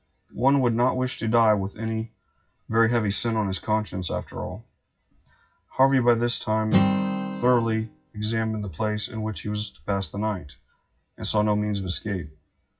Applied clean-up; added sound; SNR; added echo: classical method WPE with log-MMSE.